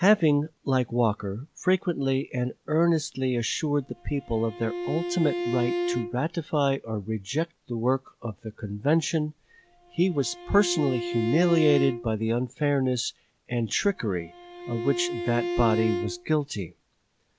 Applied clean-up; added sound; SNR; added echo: none; Bowed string instrument; 5 dB; none.